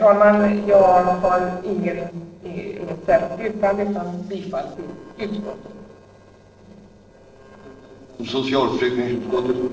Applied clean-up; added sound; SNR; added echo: neural separator model SepFormer DNS4.